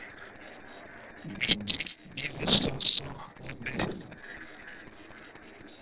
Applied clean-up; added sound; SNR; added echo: neural separator model SepFormer DNS4.